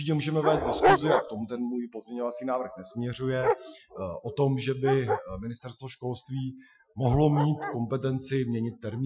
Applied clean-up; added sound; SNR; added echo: classical method Wiener filter.